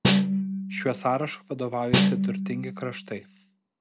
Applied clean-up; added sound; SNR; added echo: none; Snare drum; -4 dB; none.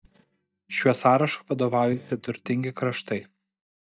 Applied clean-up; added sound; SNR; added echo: neural mask model DeepFilterNet 3.